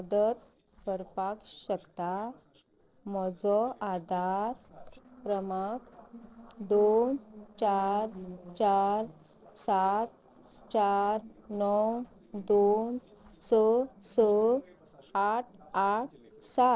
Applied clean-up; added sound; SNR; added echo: neural separator model SepFormer DNS4.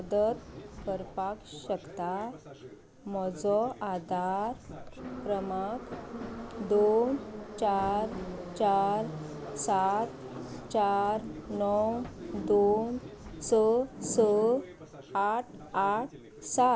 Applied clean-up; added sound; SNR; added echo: none; Subway, metro, underground; 13 dB; none.